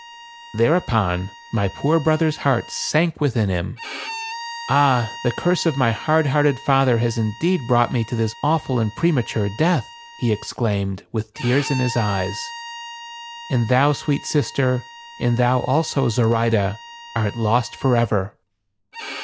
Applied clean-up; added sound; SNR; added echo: none; Bowed string instrument; 16 dB; none.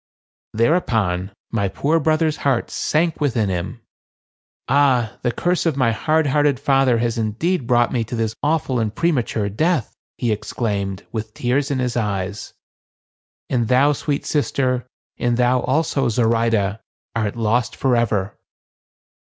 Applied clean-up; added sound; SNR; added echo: none; none; none; none.